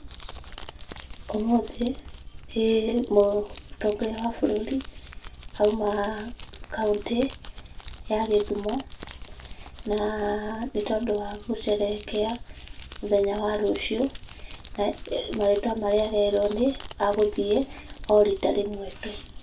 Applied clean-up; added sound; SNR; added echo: none; Crumpling, crinkling; 12 dB; reverberation time 0.2 s.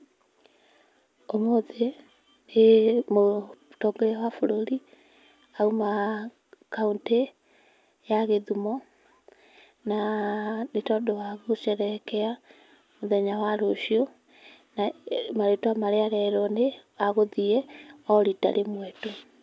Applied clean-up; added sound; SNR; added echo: none; none; none; none.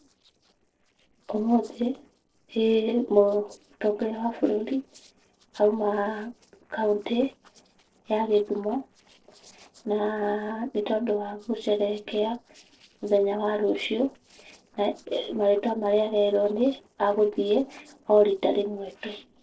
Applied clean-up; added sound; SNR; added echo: neural separator model SepFormer DNS4.